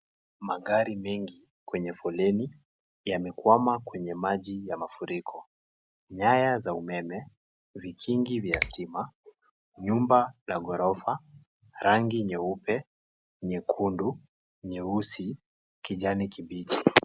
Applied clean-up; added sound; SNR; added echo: none; Finger snapping; 5 dB; none.